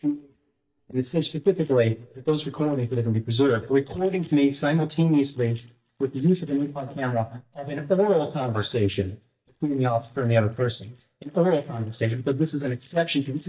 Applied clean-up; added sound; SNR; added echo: neural mask model DeepFilterNet 3.